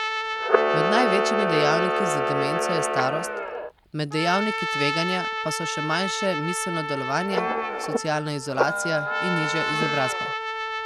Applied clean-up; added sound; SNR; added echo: none; Trumpet + Camera; -2 dB; none.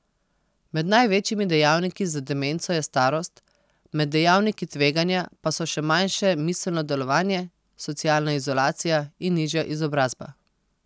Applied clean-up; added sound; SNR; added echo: none; none; none; none.